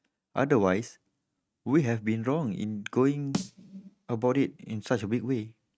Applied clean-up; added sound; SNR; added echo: neural mask model RNNoise.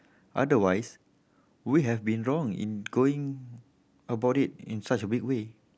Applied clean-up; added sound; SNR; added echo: none; none; none; none.